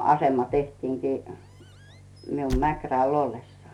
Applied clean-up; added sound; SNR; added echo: none; Squeak / Slam; 11 dB; none.